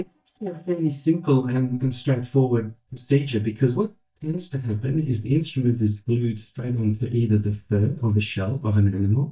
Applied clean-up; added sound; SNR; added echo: neural mask model DeepFilterNet 3.